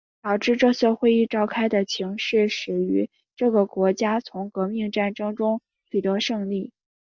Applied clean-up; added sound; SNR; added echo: neural mask model DeepFilterNet 3.